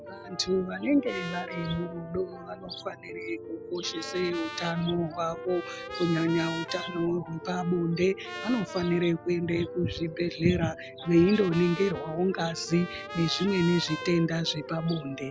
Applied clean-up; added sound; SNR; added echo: none; Trumpet + Piano; 11 dB; none.